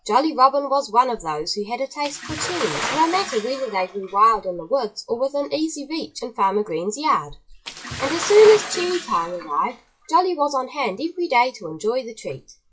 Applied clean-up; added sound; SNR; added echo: classical method WPE with log-MMSE.